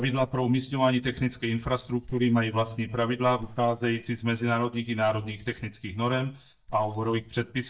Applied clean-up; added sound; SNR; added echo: neural mask model DeepFilterNet 3.